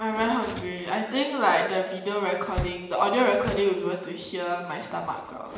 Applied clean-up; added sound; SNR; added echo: none; Door; 14 dB; reverberation time 1.1 s.